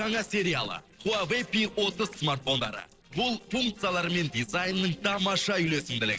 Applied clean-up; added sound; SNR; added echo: neural separator model SepFormer DNS4.